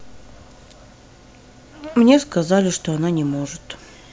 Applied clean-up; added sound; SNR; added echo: none; none; none; none.